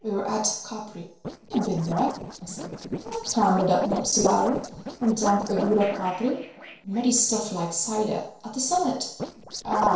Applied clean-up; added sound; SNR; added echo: neural separator model SepFormer DNS4.